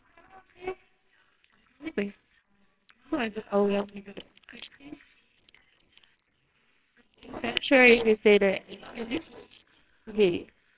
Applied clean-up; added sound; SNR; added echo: neural separator model SepFormer WHAMR!.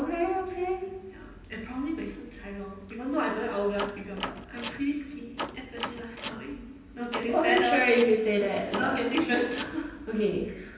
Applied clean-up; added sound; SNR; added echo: none; Door; 11 dB; reverberation time 0.9 s.